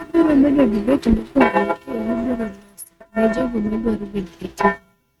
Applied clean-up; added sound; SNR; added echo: neural mask model RNNoise.